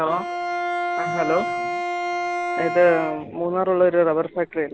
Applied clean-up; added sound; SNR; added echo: none; Bowed string instrument; 4 dB; none.